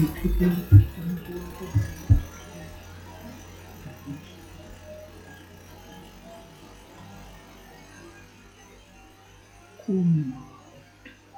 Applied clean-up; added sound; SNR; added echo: classical method log-MMSE.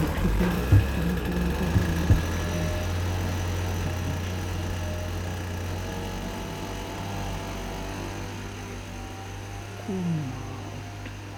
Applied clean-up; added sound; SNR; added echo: none; Engine; -2 dB; none.